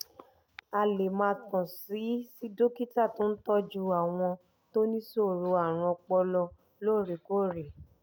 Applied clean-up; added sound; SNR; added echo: none; none; none; none.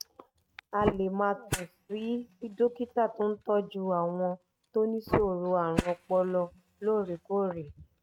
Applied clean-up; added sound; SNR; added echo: neural mask model RNNoise.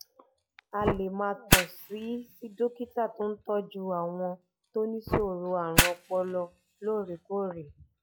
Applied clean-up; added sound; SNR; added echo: classical method log-MMSE.